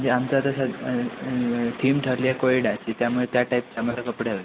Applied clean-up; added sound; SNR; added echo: none; none; none; none.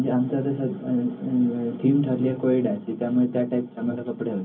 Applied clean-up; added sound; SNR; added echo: none; none; none; reverberation time 0.3 s.